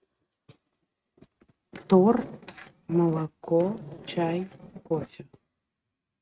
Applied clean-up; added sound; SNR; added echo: neural mask model RNNoise.